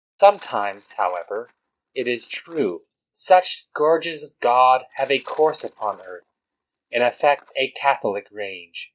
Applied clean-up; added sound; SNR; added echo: neural mask model DeepFilterNet 3.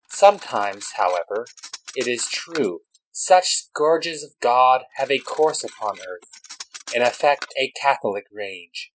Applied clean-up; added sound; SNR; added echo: classical method spectral subtraction.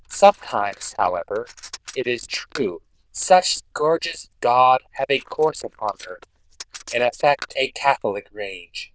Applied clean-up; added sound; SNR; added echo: neural diffusion model UNIVERSE++.